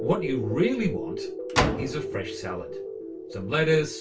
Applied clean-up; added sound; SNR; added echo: none; Slam; 4 dB; reverberation time 0.2 s.